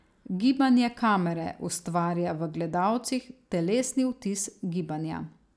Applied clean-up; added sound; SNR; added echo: none; none; none; none.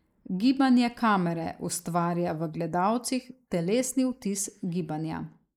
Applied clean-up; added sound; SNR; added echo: neural mask model Resemble Enhance denoiser.